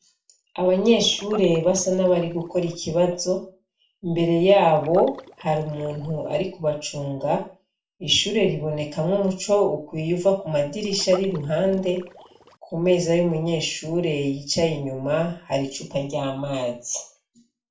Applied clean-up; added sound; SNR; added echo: none; Liquid; 20 dB; reverberation time 0.3 s.